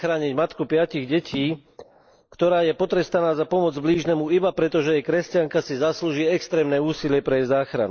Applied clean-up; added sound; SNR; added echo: neural mask model Resemble Enhance denoiser.